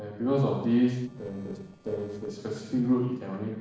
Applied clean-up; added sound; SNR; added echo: neural separator model SepFormer DNS4.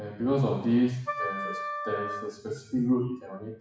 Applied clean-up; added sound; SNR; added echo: classical method WPE with log-MMSE.